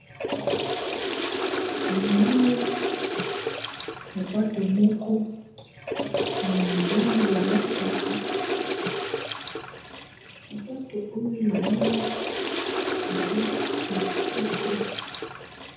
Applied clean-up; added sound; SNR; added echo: none; Toilet flush / Water; 0 dB; reverberation time 0.8 s.